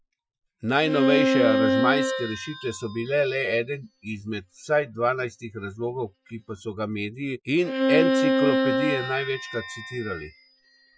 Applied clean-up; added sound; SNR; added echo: classical method Wiener filter.